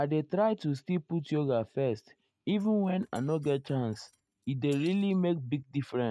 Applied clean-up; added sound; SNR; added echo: neural mask model RNNoise.